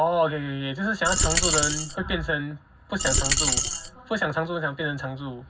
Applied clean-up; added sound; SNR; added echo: none; Coin (dropping); -3 dB; reverberation time 0.4 s.